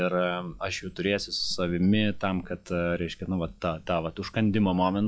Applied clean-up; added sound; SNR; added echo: classical method log-MMSE.